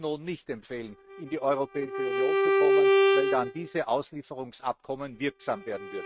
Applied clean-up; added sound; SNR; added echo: neural mask model RNNoise.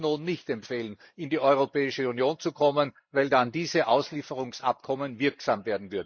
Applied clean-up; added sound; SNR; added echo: neural mask model Resemble Enhance denoiser.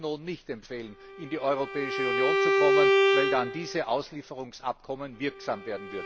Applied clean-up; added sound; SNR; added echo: none; Bowed string instrument; -4 dB; none.